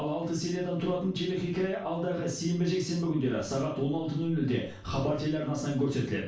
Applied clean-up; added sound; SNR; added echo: none; none; none; reverberation time 0.3 s.